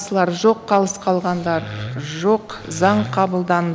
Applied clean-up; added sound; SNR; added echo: none; Wood; 13 dB; none.